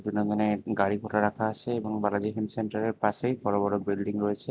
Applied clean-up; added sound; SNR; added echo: none; none; none; none.